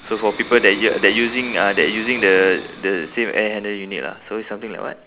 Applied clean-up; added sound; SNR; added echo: none; Domestic sounds, home sounds; 17 dB; none.